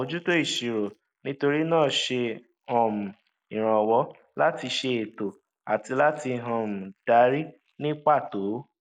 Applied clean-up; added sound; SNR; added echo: neural mask model Resemble Enhance denoiser.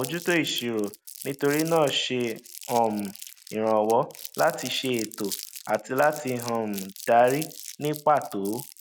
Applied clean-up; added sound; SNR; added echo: none; Crumpling, crinkling; 15 dB; none.